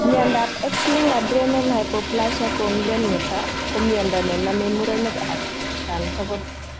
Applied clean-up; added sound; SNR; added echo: none; Toilet flush; 3 dB; none.